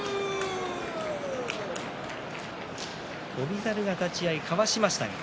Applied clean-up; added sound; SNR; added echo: none; none; none; none.